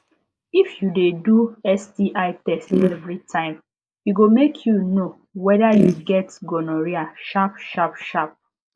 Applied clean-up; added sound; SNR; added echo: neural mask model Resemble Enhance denoiser.